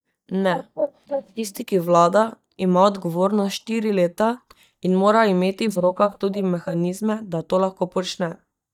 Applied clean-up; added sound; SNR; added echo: neural mask model DeepFilterNet 3.